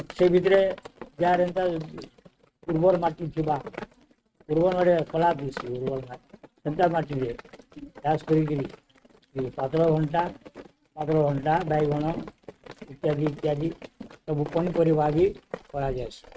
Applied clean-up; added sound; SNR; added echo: neural mask model RNNoise.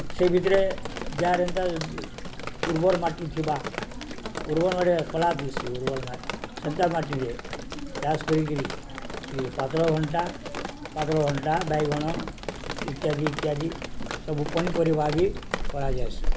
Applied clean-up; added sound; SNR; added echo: none; Drip; 4 dB; none.